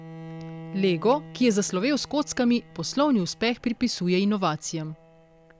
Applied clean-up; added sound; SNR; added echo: none; Bowed string instrument; 19 dB; none.